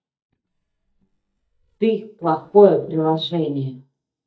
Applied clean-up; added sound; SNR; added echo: neural mask model DeepFilterNet 3.